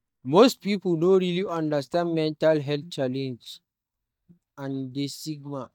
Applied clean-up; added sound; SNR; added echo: neural mask model DeepFilterNet 3.